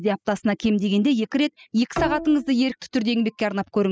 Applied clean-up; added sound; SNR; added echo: classical method spectral subtraction.